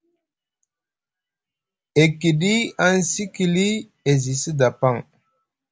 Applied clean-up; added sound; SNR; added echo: none; none; none; none.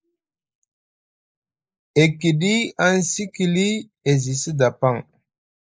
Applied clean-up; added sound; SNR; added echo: neural mask model Resemble Enhance denoiser.